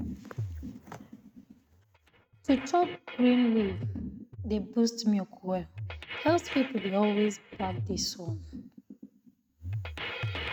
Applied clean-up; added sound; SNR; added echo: neural mask model RNNoise.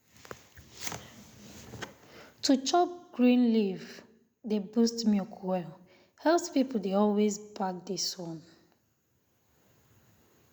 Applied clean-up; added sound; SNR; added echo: none; none; none; none.